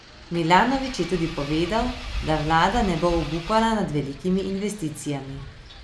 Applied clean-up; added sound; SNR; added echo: none; Engine / Car + Wind; 11 dB; none.